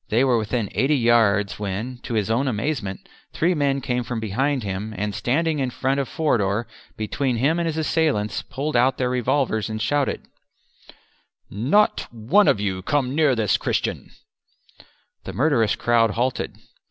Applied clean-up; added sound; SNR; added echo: none; none; none; none.